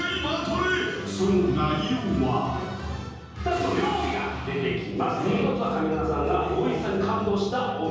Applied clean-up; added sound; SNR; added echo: none; none; none; reverberation time 1.3 s.